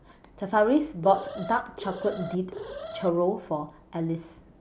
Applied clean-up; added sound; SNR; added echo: none; Alarm; 11 dB; none.